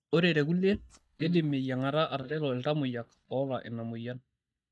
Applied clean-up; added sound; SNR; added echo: neural mask model DeepFilterNet 3.